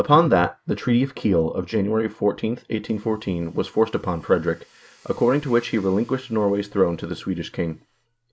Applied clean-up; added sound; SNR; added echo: neural mask model Resemble Enhance denoiser.